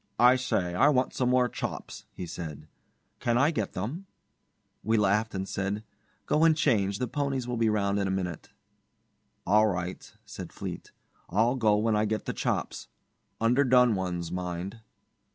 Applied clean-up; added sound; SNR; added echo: none; none; none; none.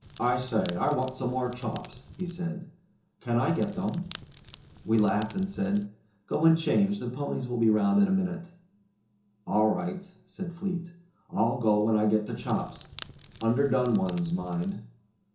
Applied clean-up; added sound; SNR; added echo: none; Crackle; 16 dB; reverberation time 0.6 s.